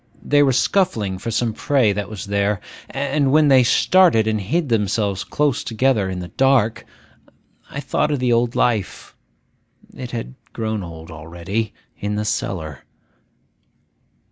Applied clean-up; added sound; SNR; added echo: none; none; none; none.